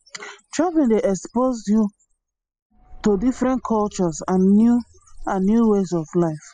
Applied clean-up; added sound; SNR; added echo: classical method spectral subtraction.